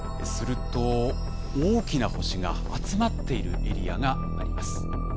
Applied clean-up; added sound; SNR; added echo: none; none; none; none.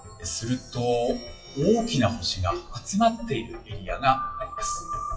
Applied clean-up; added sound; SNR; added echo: classical method WPE with log-MMSE.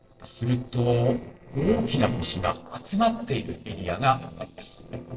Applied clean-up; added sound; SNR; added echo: neural separator model SepFormer DNS4.